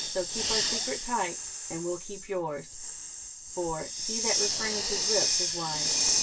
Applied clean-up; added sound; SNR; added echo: none; Hiss; -5 dB; reverberation time 0.1 s.